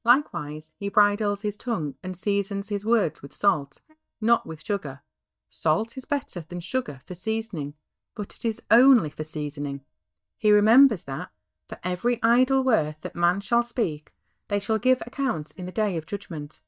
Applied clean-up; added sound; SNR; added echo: neural mask model DeepFilterNet 3.